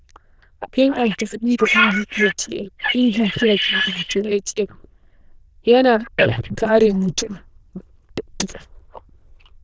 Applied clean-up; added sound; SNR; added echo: neural diffusion model UNIVERSE++.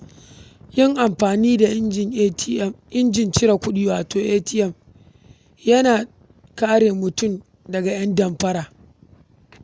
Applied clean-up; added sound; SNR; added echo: none; none; none; none.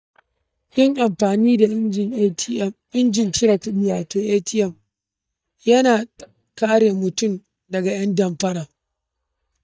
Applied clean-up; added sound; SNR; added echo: neural mask model DeepFilterNet 3.